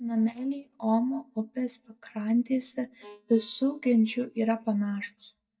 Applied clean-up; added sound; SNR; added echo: neural mask model DeepFilterNet 3.